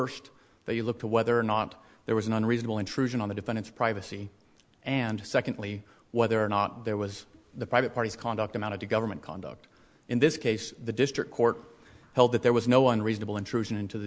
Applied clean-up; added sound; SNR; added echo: none; none; none; none.